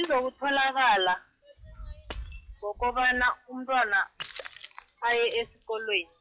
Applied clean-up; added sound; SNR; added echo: classical method log-MMSE.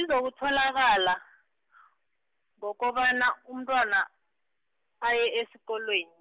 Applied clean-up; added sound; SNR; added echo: none; none; none; none.